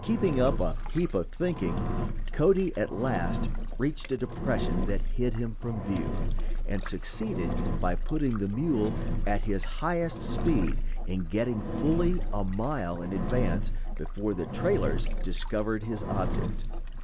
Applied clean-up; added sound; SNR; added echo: none; Engine; -1 dB; none.